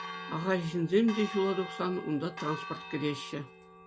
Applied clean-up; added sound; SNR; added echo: none; Church bell; 11 dB; none.